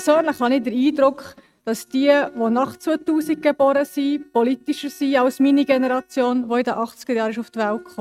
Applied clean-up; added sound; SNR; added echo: neural mask model RNNoise.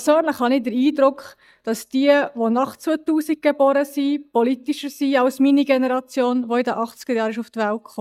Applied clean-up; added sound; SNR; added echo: neural mask model DeepFilterNet 3.